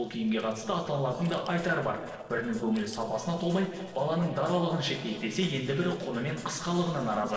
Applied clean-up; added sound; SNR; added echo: neural separator model SepFormer DNS4.